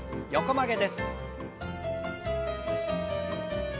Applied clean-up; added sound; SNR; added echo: none; none; none; none.